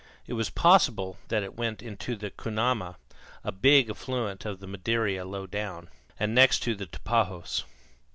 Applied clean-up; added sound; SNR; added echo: none; none; none; none.